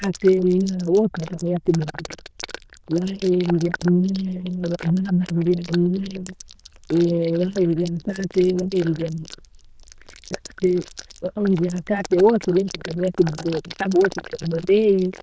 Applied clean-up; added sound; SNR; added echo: neural diffusion model UNIVERSE++.